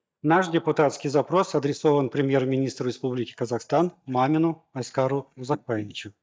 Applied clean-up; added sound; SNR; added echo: neural mask model DeepFilterNet 3.